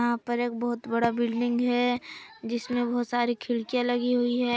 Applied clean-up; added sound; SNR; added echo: none; none; none; none.